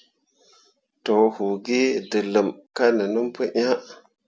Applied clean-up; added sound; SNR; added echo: none; none; none; none.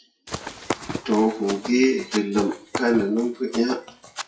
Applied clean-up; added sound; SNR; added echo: classical method WPE with log-MMSE.